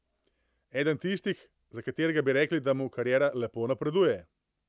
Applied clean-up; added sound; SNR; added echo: none; none; none; none.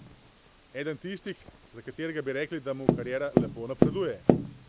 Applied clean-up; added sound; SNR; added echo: none; Tap; -5 dB; none.